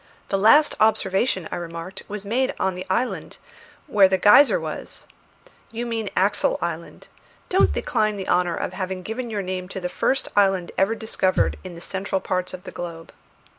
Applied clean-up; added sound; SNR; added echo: none; Thump, thud; 4 dB; none.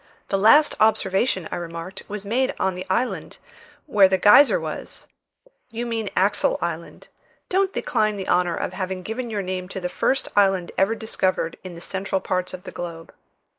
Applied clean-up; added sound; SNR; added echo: neural mask model Resemble Enhance denoiser.